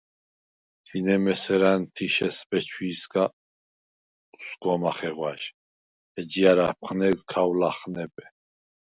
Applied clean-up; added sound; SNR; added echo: none; none; none; none.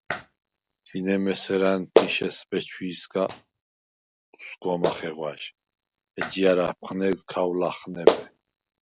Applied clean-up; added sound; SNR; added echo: none; Clapping; 2 dB; none.